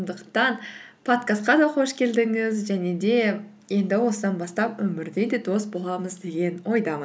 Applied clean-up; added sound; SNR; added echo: none; none; none; none.